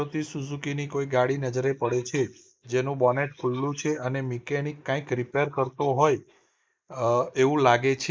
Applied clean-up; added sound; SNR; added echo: neural mask model Resemble Enhance denoiser.